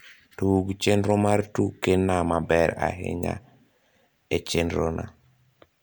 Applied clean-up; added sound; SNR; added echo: none; none; none; none.